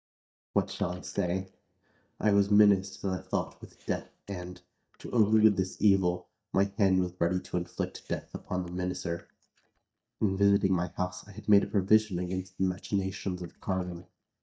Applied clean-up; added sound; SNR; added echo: neural mask model DeepFilterNet 3.